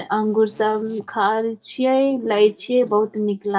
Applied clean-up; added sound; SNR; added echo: neural mask model DeepFilterNet 3.